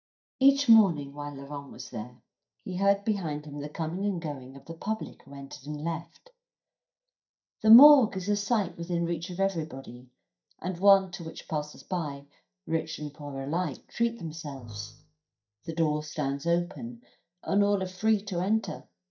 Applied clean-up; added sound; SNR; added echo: neural mask model DeepFilterNet 3.